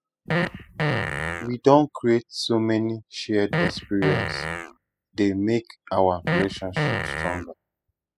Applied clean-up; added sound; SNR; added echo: classical method spectral subtraction.